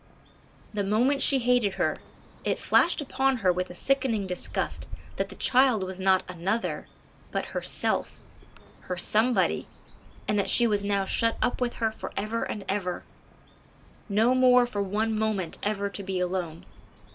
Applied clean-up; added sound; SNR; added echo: none; Bird; 16 dB; none.